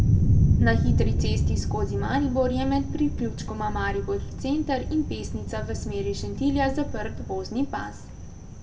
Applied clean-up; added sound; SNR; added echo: none; Thunder; -2 dB; reverberation time 0.8 s.